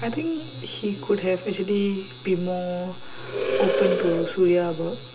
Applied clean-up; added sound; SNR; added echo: none; Animal; 0 dB; reverberation time 0.2 s.